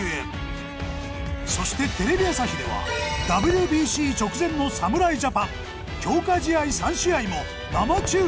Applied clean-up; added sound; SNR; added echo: none; Fireworks; 15 dB; none.